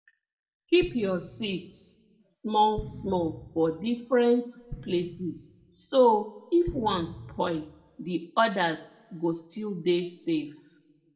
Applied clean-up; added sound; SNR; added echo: none; Explosion; 16 dB; reverberation time 0.7 s.